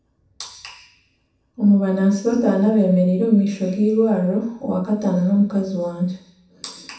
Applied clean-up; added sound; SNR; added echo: none; none; none; reverberation time 0.7 s.